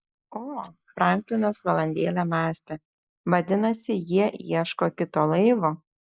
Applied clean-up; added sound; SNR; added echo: neural mask model Resemble Enhance denoiser.